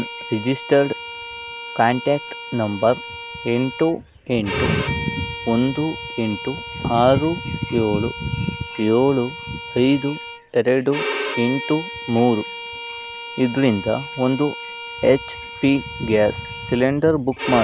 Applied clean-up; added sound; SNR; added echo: none; Bowed string instrument; 10 dB; none.